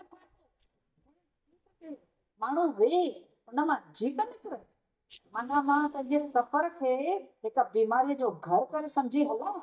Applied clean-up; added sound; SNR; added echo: neural mask model DeepFilterNet 3.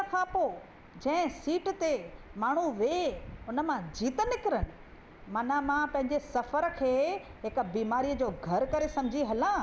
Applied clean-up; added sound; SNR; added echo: none; none; none; none.